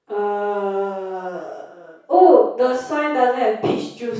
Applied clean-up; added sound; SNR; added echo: none; none; none; reverberation time 0.6 s.